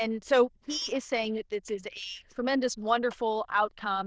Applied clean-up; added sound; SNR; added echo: neural diffusion model UNIVERSE++.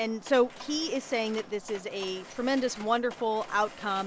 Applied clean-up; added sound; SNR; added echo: none; Mechanisms; 17 dB; none.